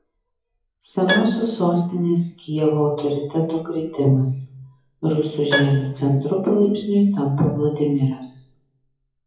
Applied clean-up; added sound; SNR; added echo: classical method WPE with log-MMSE.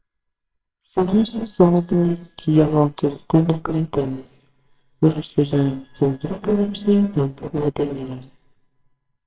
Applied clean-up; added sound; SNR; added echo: neural separator model SepFormer WHAMR!.